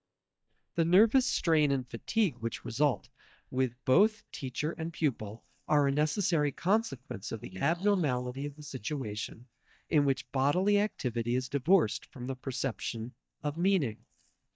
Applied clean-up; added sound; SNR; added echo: neural mask model DeepFilterNet 3.